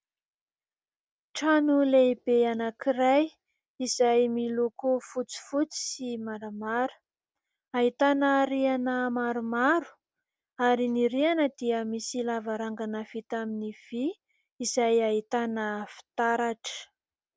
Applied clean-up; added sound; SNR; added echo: none; none; none; none.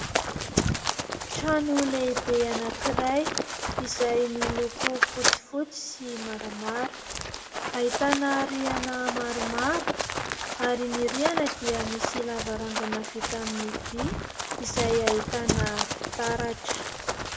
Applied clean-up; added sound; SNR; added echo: none; Run; 1 dB; reverberation time 1.0 s.